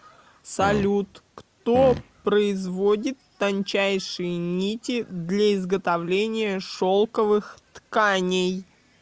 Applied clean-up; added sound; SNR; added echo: none; Fart; 7 dB; none.